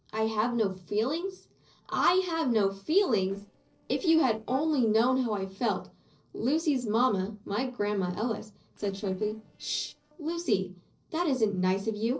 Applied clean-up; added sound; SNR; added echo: neural separator model SepFormer DNS4.